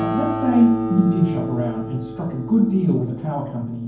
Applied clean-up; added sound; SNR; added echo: none; Acoustic guitar; 7 dB; reverberation time 0.9 s.